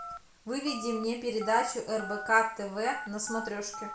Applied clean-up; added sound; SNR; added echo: none; Telephone; 11 dB; reverberation time 0.4 s.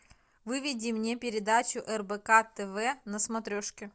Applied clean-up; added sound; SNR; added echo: none; none; none; none.